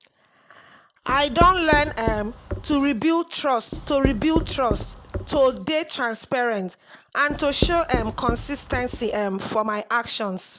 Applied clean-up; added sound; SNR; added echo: none; Writing; 6 dB; none.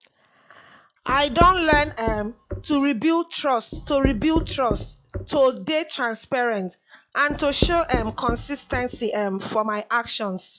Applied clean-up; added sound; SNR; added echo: classical method log-MMSE.